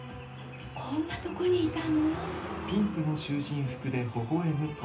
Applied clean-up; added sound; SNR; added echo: none; Car passing by; 13 dB; reverberation time 0.3 s.